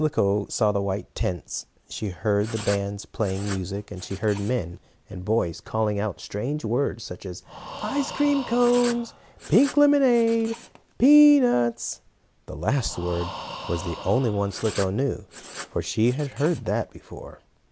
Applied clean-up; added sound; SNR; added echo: none; Writing + Breathing; 15 dB; none.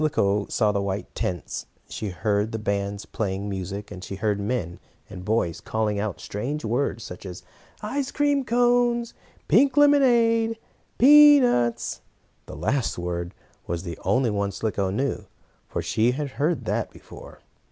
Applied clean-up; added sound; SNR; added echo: none; none; none; none.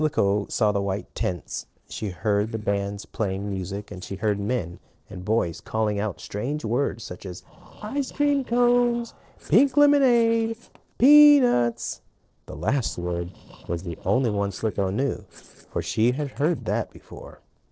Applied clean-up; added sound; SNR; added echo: neural separator model SepFormer DNS4.